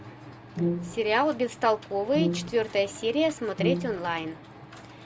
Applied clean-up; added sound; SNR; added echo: none; Brass instrument; 2 dB; none.